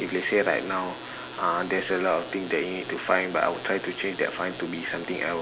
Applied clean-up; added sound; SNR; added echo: none; none; none; none.